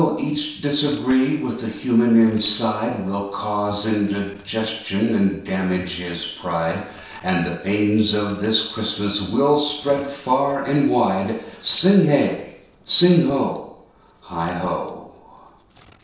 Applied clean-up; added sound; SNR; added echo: neural separator model SepFormer DNS4.